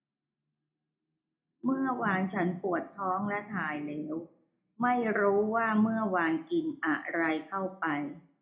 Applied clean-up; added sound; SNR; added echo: none; none; none; reverberation time 0.3 s.